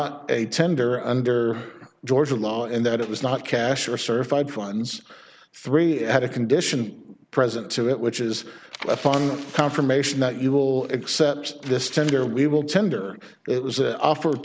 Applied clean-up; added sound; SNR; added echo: none; none; none; none.